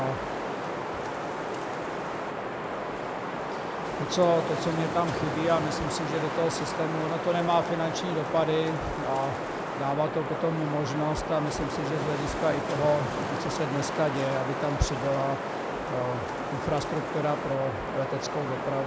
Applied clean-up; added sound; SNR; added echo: none; Wind; 2 dB; none.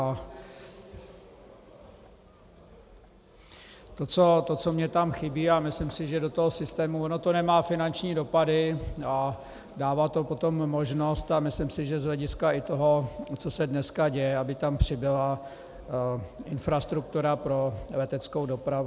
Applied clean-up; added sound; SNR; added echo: none; none; none; none.